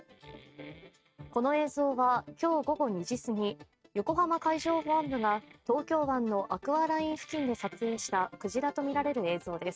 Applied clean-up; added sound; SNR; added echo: neural mask model RNNoise.